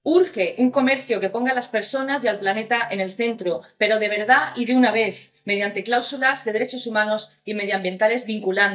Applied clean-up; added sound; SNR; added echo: neural mask model DeepFilterNet 3.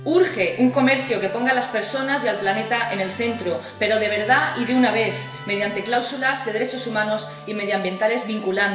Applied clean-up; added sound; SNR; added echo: none; Musical instrument; 16 dB; reverberation time 1.1 s.